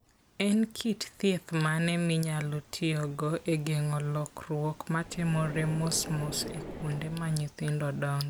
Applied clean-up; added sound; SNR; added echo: none; Car; 11 dB; none.